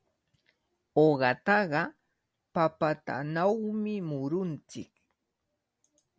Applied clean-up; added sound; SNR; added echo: none; none; none; none.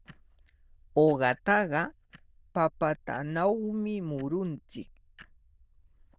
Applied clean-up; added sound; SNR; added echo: neural diffusion model UNIVERSE++.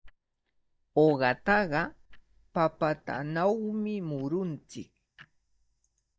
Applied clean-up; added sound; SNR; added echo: neural mask model DeepFilterNet 3.